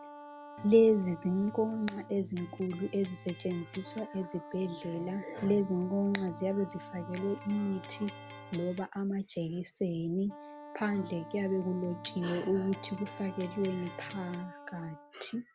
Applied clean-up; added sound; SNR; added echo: none; Electric guitar + Wind instrument, woodwind instrument; 16 dB; none.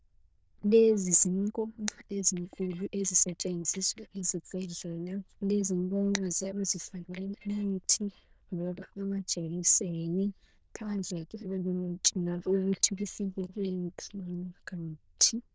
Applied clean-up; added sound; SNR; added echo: neural diffusion model UNIVERSE++.